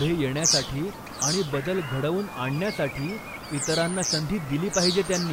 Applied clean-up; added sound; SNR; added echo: none; Bird vocalization, bird call, bird song; 4 dB; none.